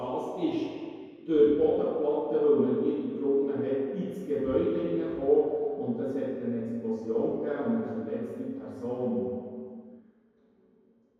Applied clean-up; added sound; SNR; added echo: none; none; none; reverberation time 2.2 s.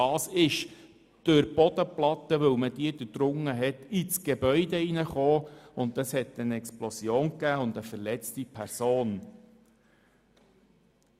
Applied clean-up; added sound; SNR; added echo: none; none; none; none.